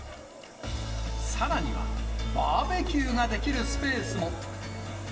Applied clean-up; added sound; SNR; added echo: none; none; none; reverberation time 0.8 s.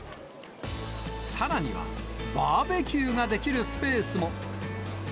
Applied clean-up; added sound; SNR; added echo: none; none; none; none.